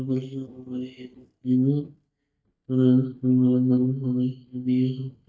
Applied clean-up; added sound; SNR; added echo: neural mask model DeepFilterNet 3.